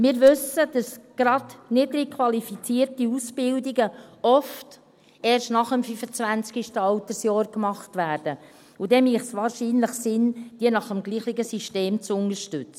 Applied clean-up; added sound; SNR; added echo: none; none; none; none.